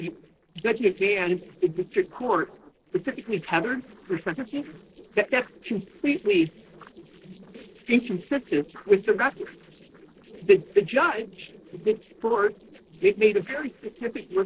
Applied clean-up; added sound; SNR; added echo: neural separator model SepFormer DNS4.